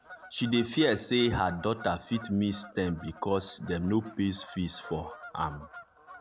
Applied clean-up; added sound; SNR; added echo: none; Bird vocalization, bird call, bird song / Fowl; 18 dB; none.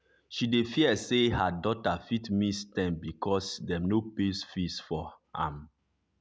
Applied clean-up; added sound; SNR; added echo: none; none; none; none.